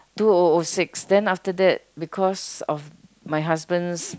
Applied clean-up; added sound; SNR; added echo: none; none; none; none.